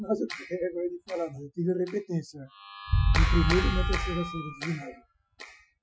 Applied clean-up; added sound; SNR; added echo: classical method Wiener filter.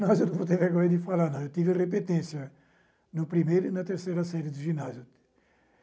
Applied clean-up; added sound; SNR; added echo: none; none; none; none.